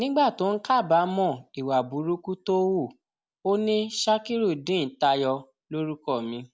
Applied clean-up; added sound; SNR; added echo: none; none; none; none.